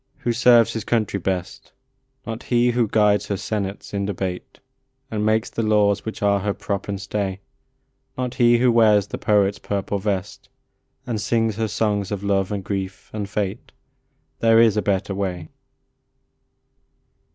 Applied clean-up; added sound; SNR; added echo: none; none; none; none.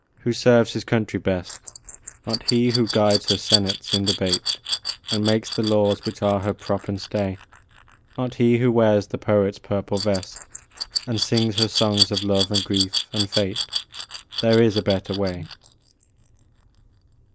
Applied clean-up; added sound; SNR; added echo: neural mask model Resemble Enhance denoiser.